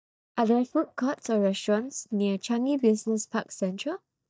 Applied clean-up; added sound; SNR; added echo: neural mask model DeepFilterNet 3.